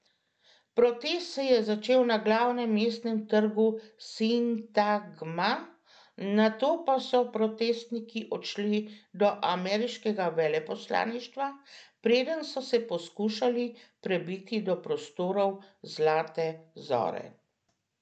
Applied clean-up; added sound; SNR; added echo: none; none; none; none.